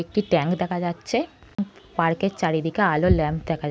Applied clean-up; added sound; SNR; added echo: none; none; none; none.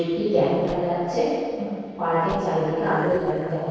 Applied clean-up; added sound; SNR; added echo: neural separator model SepFormer DNS4.